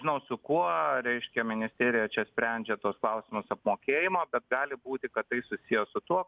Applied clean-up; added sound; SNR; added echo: none; none; none; none.